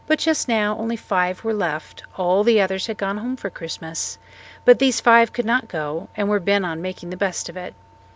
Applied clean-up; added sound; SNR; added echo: none; none; none; none.